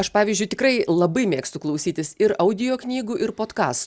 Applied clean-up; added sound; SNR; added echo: none; none; none; none.